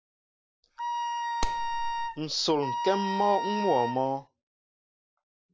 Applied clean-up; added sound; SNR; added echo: none; Wind instrument, woodwind instrument + Clapping; 0 dB; none.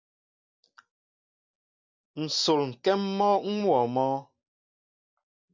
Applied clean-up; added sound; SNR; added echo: none; none; none; none.